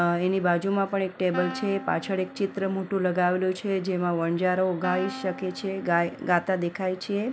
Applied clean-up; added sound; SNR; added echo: none; Wind instrument, woodwind instrument; 15 dB; none.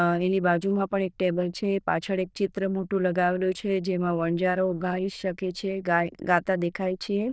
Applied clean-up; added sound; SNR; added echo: neural diffusion model UNIVERSE++.